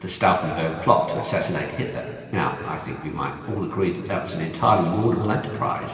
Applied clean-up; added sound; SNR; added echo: none; none; none; reverberation time 2.6 s.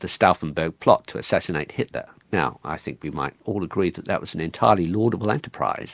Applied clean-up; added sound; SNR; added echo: none; none; none; none.